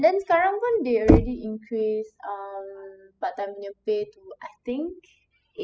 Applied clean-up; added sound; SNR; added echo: classical method spectral subtraction.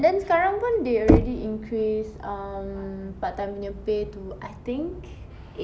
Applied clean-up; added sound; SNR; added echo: none; Knock; 0 dB; none.